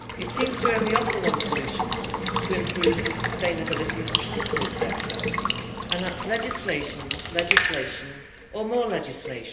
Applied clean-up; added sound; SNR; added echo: none; Water tap, faucet / Water / Liquid; -3 dB; reverberation time 0.8 s.